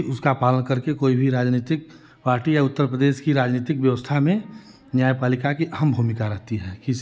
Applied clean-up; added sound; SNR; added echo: none; none; none; none.